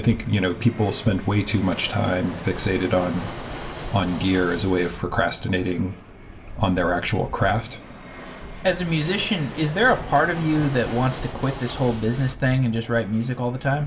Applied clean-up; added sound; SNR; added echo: none; Fixed-wing aircraft, airplane; 12 dB; reverberation time 0.4 s.